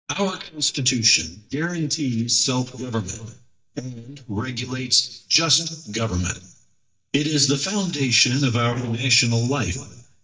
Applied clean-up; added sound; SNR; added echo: neural mask model DeepFilterNet 3.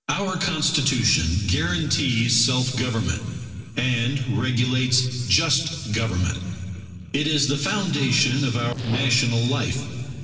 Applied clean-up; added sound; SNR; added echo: neural separator model SepFormer DNS4.